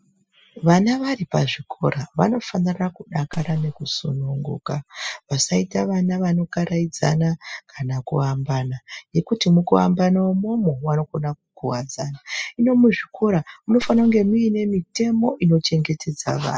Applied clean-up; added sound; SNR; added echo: classical method spectral subtraction.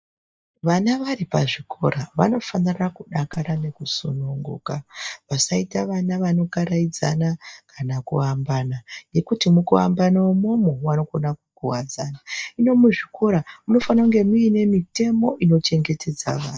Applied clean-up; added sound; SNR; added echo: neural mask model DeepFilterNet 3.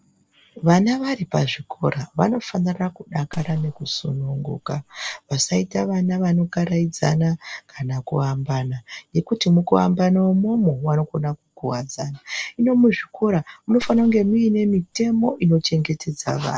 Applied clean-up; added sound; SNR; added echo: neural separator model SepFormer DNS4.